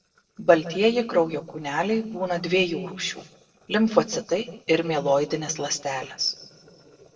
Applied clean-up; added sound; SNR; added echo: neural separator model SepFormer DNS4.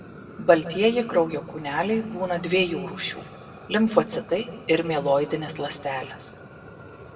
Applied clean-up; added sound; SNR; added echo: none; Fire; 18 dB; reverberation time 0.8 s.